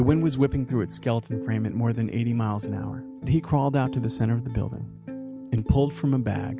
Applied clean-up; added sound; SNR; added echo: none; none; none; none.